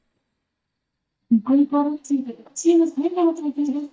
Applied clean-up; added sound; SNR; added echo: neural mask model DeepFilterNet 3.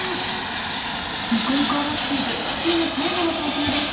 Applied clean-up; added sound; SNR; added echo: none; Fixed-wing aircraft, airplane; -2 dB; reverberation time 2.3 s.